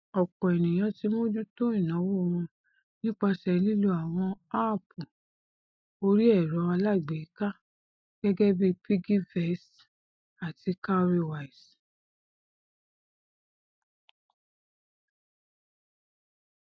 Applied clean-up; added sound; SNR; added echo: neural mask model Resemble Enhance denoiser.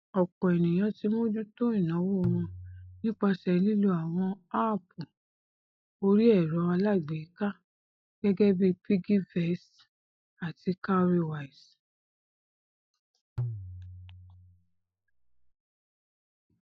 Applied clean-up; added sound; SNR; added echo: classical method log-MMSE.